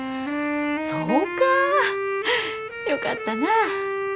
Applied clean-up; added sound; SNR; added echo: none; Wind instrument, woodwind instrument; 2 dB; none.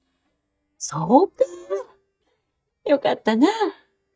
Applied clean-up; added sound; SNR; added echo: neural mask model DeepFilterNet 3.